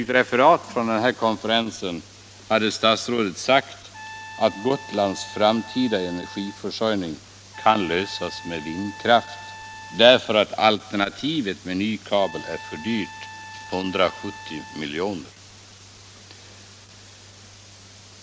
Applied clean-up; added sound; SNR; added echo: none; Trumpet; 17 dB; none.